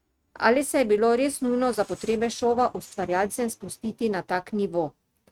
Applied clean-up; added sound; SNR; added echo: neural mask model RNNoise.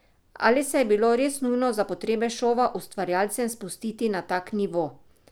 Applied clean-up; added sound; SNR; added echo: none; none; none; none.